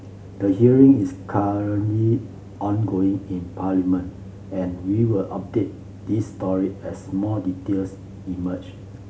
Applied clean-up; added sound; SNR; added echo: none; none; none; none.